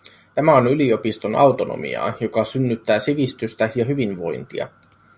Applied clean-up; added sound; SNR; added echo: none; none; none; none.